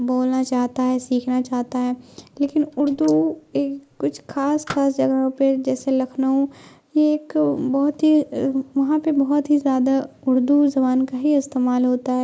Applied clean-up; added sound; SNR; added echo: neural mask model Resemble Enhance denoiser.